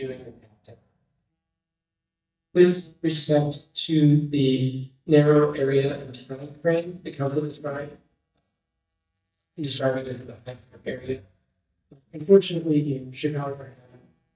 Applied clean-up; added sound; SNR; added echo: neural mask model DeepFilterNet 3.